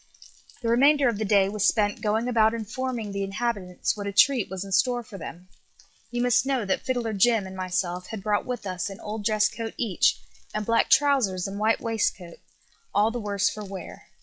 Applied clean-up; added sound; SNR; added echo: classical method log-MMSE.